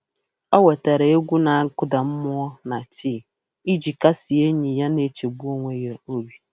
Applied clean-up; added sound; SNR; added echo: none; none; none; none.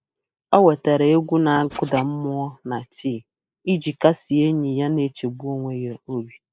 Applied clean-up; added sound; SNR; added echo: neural mask model Resemble Enhance denoiser.